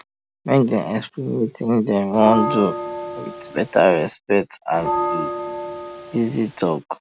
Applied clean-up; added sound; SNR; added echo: none; Bell; 6 dB; none.